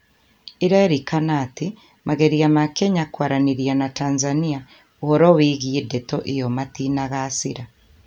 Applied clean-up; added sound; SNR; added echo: none; none; none; none.